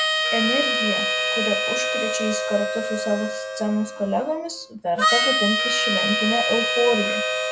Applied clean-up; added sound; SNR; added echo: none; Harmonica; -2 dB; none.